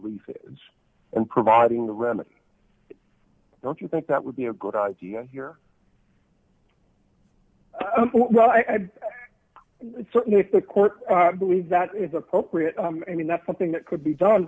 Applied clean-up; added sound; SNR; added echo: none; none; none; none.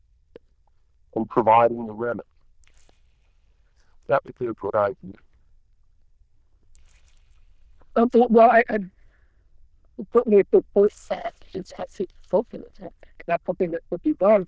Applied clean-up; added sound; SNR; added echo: neural diffusion model UNIVERSE++.